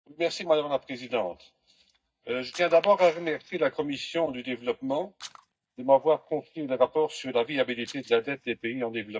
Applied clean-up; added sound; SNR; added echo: neural mask model DeepFilterNet 3.